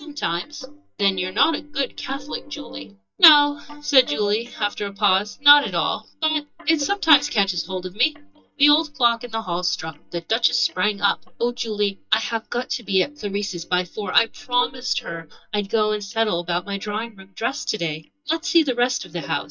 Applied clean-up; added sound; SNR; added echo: neural mask model DeepFilterNet 3.